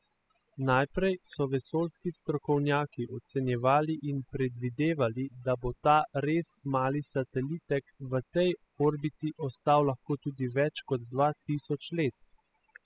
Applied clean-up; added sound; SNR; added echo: classical method spectral subtraction.